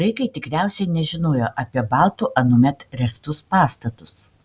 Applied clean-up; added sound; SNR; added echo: none; none; none; none.